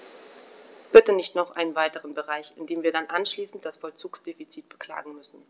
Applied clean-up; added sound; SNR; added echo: none; none; none; none.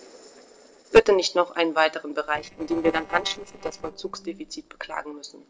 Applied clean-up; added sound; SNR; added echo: neural separator model SepFormer DNS4.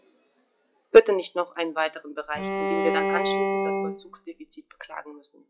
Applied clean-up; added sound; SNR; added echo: classical method log-MMSE.